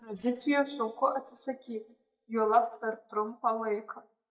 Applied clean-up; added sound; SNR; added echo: neural mask model DeepFilterNet 3.